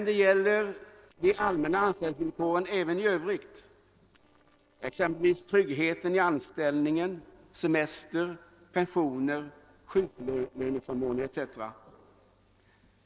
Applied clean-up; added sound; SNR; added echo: neural separator model SepFormer DNS4.